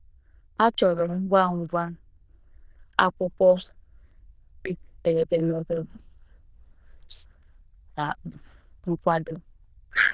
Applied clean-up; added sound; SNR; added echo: neural diffusion model UNIVERSE++.